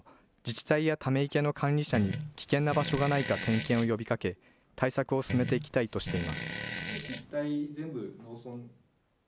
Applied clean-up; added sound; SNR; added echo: none; Fart; 5 dB; none.